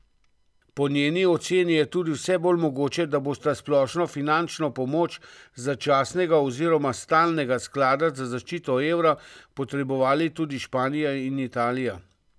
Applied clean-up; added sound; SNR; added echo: none; none; none; none.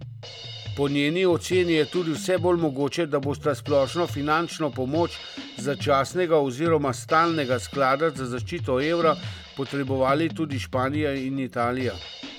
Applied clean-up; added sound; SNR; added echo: none; Drum kit; 12 dB; none.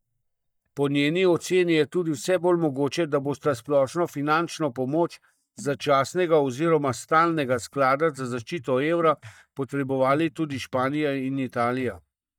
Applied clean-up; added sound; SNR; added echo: neural mask model DeepFilterNet 3.